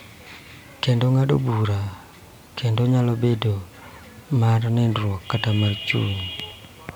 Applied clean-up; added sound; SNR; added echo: none; none; none; none.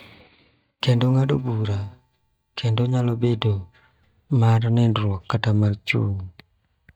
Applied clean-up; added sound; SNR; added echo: neural mask model DeepFilterNet 3.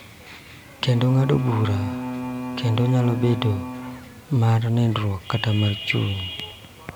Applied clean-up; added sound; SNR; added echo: none; Bowed string instrument; 8 dB; none.